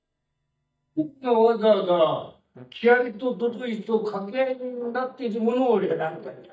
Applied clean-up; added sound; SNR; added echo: neural mask model DeepFilterNet 3.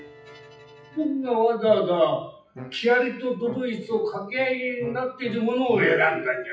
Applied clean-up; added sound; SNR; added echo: classical method WPE with log-MMSE.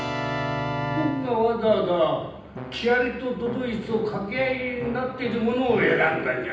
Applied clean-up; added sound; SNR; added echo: none; Keyboard (musical); 8 dB; reverberation time 0.9 s.